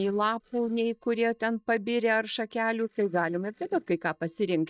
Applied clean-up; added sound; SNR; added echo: neural mask model DeepFilterNet 3.